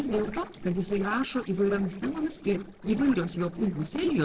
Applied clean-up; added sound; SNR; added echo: neural separator model SepFormer DNS4.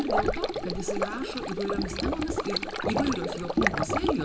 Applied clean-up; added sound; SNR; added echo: none; Stream; -3 dB; reverberation time 1.7 s.